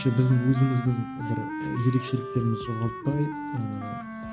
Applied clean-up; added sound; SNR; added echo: none; Wind instrument, woodwind instrument; 9 dB; none.